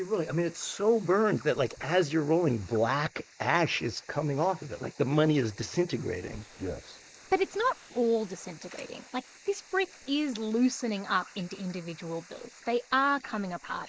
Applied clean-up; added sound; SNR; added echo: neural mask model Resemble Enhance denoiser.